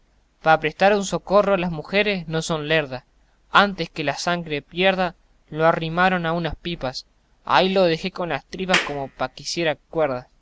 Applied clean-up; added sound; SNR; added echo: none; Clapping; 6 dB; none.